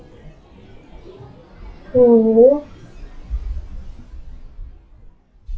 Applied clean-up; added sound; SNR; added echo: classical method WPE with log-MMSE.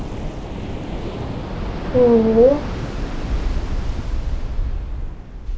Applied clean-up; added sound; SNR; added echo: none; Waves, surf; 2 dB; reverberation time 0.2 s.